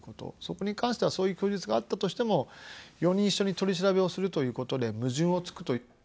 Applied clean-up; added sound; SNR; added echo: none; none; none; none.